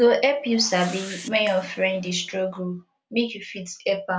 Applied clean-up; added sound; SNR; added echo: none; Whoosh, swoosh, swish; 19 dB; none.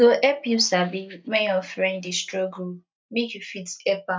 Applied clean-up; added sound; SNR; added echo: neural mask model DeepFilterNet 3.